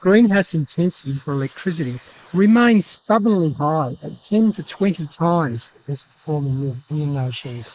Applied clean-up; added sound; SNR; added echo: neural mask model Resemble Enhance denoiser.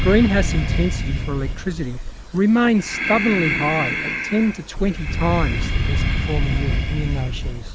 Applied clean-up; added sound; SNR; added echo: none; Breathing; 0 dB; none.